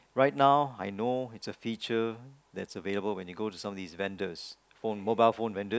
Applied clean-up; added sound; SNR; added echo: none; none; none; none.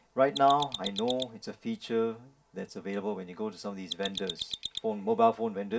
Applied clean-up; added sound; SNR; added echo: none; Mechanisms; 8 dB; reverberation time 0.2 s.